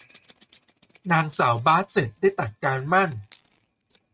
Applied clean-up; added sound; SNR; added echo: neural mask model RNNoise.